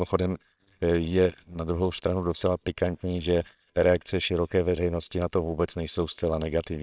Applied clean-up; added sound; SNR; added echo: neural separator model SepFormer WHAMR!.